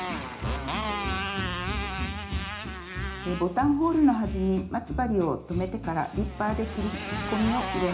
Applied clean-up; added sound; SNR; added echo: none; Motorcycle; 8 dB; reverberation time 0.4 s.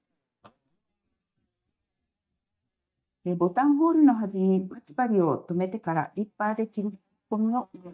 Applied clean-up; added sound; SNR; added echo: neural mask model DeepFilterNet 3.